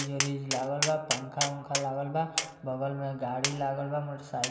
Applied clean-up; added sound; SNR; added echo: none; Tap; 3 dB; reverberation time 2.9 s.